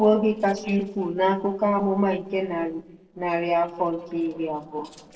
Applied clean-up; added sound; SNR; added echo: neural separator model SepFormer DNS4.